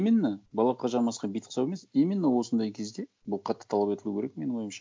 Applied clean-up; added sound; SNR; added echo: none; none; none; none.